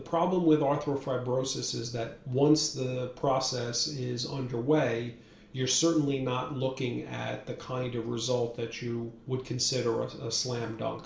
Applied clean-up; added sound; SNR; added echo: none; none; none; reverberation time 0.5 s.